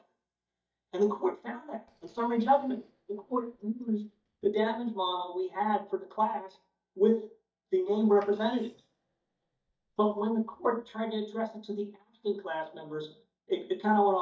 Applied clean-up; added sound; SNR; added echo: neural mask model DeepFilterNet 3.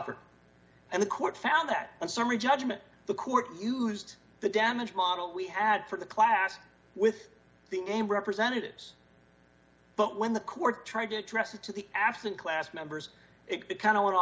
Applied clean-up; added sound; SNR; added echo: none; none; none; none.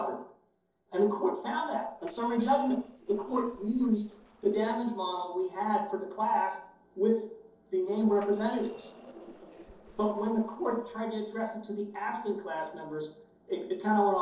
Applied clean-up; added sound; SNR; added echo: neural separator model SepFormer DNS4.